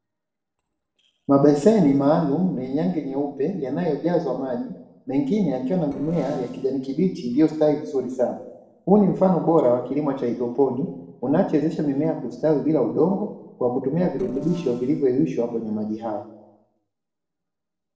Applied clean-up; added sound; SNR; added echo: neural separator model SepFormer DNS4.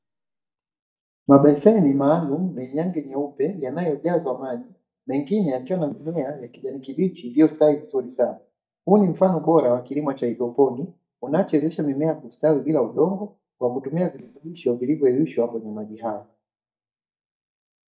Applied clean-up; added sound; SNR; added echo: neural mask model DeepFilterNet 3.